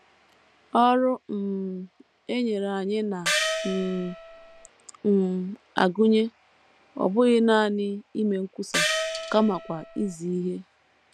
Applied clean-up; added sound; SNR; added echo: none; Gong; 4 dB; none.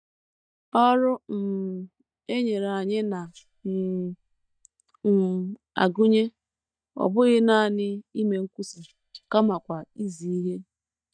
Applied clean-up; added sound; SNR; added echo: neural mask model DeepFilterNet 3.